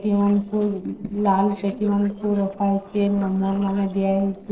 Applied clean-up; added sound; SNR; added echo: neural separator model SepFormer DNS4.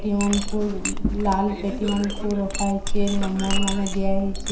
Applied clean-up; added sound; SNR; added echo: none; Chink, clink; 0 dB; reverberation time 0.7 s.